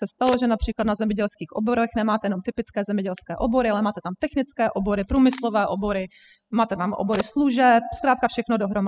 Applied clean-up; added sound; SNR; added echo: classical method spectral subtraction.